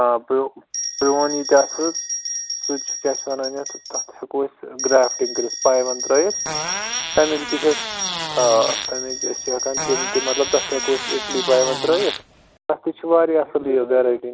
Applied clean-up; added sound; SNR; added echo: none; Bell + Fart; 6 dB; none.